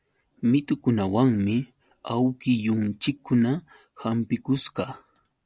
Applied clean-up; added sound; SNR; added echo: none; none; none; none.